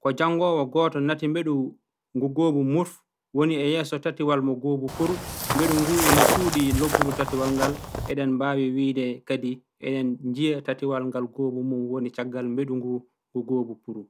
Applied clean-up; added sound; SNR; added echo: none; Walk, footsteps; 0 dB; none.